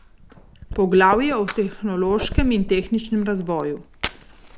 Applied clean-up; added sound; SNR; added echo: none; Fire; 9 dB; none.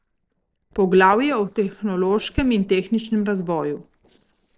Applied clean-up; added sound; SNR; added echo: neural separator model SepFormer DNS4.